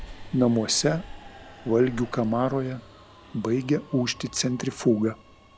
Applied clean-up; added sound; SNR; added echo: none; Subway, metro, underground; 18 dB; none.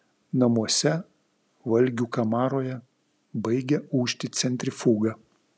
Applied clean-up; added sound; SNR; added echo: none; none; none; none.